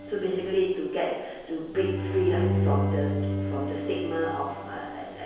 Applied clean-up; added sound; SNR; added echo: none; Bowed string instrument; 1 dB; reverberation time 1.2 s.